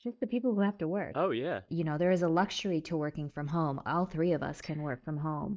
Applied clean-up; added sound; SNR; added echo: neural mask model DeepFilterNet 3.